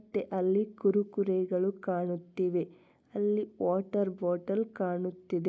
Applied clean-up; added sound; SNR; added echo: neural mask model Resemble Enhance denoiser.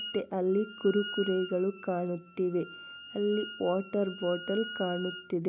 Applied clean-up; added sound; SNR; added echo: none; Wind instrument, woodwind instrument; 12 dB; none.